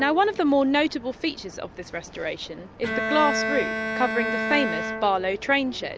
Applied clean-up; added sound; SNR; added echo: none; Bowed string instrument; 6 dB; none.